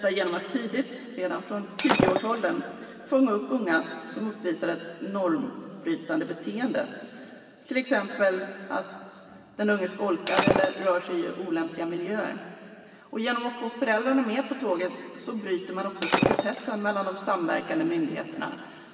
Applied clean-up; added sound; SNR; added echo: none; Shatter; 0 dB; reverberation time 2.4 s.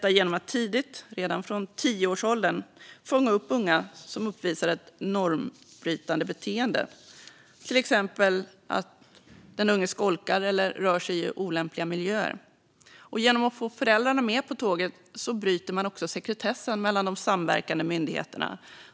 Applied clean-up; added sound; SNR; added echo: none; none; none; none.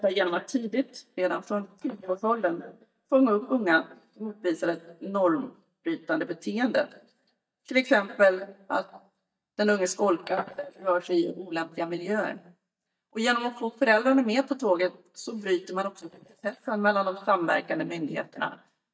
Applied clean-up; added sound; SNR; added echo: neural mask model DeepFilterNet 3.